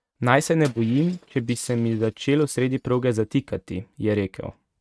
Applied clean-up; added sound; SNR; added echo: neural mask model RNNoise.